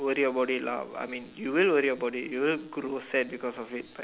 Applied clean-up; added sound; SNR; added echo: none; none; none; none.